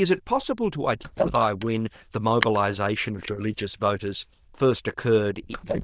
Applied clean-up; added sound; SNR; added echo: neural diffusion model UNIVERSE++.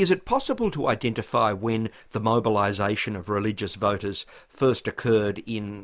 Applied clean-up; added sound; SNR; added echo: none; none; none; none.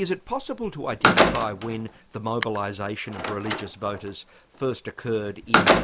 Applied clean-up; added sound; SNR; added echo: none; Slam; -4 dB; none.